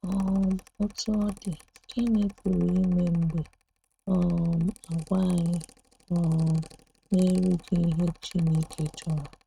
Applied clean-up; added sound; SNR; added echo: neural mask model RNNoise.